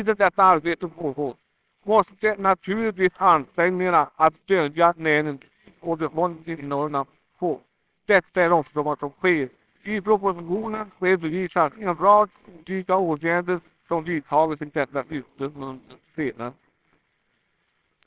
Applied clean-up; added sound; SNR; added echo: neural separator model SepFormer WHAMR!.